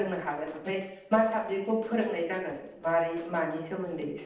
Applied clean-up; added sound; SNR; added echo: neural separator model SepFormer DNS4.